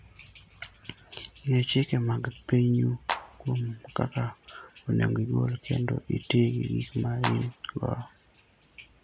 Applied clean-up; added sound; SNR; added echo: none; Clapping; 6 dB; none.